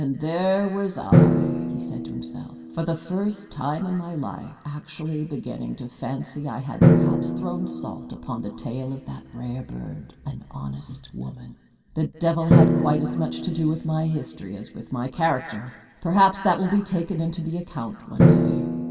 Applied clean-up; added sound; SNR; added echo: none; Drum; -2 dB; reverberation time 2.0 s.